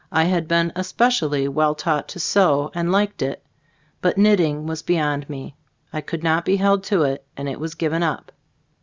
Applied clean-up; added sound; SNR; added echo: none; none; none; none.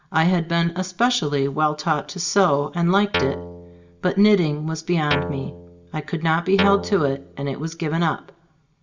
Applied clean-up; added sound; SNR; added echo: none; Guitar; 7 dB; reverberation time 0.5 s.